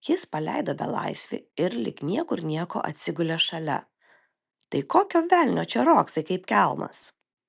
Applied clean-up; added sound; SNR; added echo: none; none; none; none.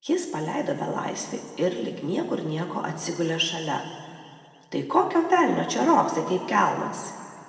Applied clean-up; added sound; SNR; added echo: none; none; none; reverberation time 2.1 s.